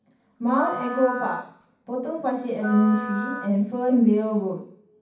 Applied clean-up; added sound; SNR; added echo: none; Wind instrument, woodwind instrument; 11 dB; reverberation time 0.6 s.